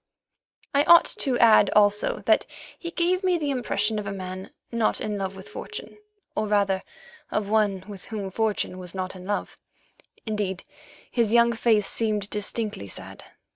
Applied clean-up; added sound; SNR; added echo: neural mask model DeepFilterNet 3.